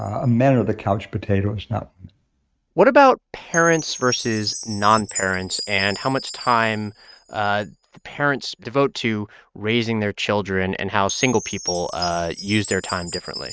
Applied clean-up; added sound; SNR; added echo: neural mask model RNNoise.